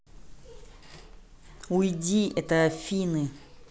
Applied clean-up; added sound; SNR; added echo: none; none; none; none.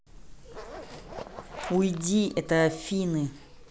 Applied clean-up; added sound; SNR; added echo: none; Zipper (clothing); 14 dB; none.